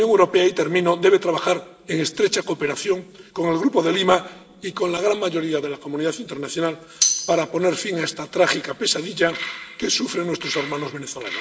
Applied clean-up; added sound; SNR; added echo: none; Tambourine; 1 dB; reverberation time 2.3 s.